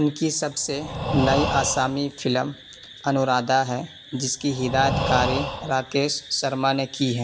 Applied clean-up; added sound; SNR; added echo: none; Breathing; 5 dB; reverberation time 0.5 s.